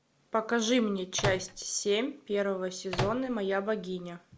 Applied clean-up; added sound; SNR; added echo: none; Microwave oven; 4 dB; none.